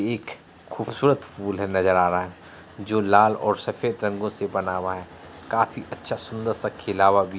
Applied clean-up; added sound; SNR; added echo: none; none; none; none.